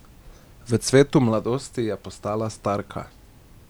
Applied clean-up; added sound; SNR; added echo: none; none; none; none.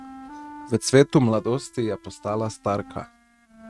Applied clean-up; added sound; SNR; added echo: neural mask model RNNoise.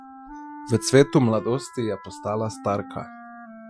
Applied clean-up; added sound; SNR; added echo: classical method Wiener filter.